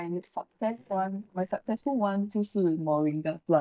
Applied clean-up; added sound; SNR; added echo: neural mask model DeepFilterNet 3.